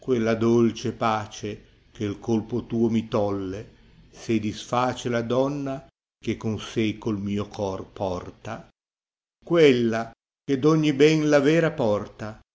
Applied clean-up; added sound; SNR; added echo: none; none; none; none.